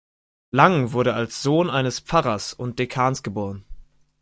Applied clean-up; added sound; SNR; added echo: none; none; none; none.